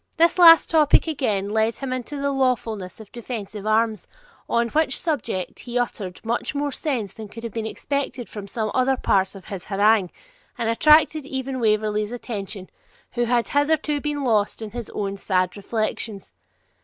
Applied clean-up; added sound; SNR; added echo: none; none; none; none.